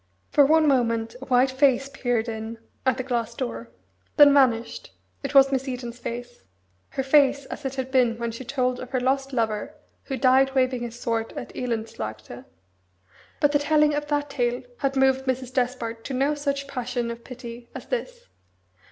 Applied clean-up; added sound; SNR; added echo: none; none; none; none.